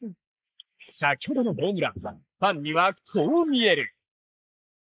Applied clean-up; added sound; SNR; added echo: neural mask model Resemble Enhance denoiser.